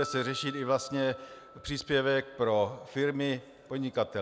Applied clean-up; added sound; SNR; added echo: none; Piano; 17 dB; none.